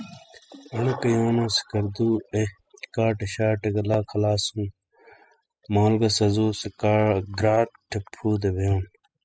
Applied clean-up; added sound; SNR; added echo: classical method spectral subtraction.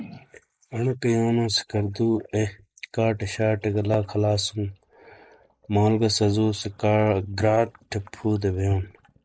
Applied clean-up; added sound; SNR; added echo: neural mask model Resemble Enhance denoiser.